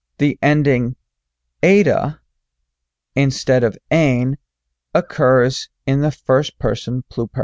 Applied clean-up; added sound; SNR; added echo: none; none; none; none.